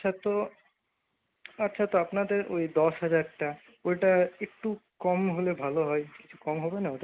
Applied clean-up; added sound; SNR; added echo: none; none; none; none.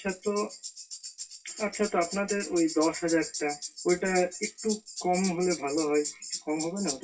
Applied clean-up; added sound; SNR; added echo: classical method WPE with log-MMSE.